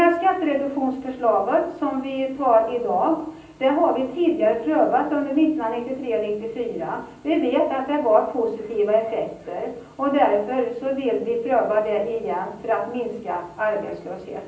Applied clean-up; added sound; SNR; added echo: none; none; none; reverberation time 0.6 s.